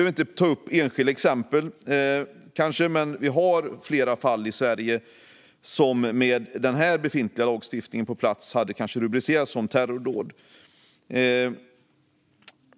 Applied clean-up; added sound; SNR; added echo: none; none; none; none.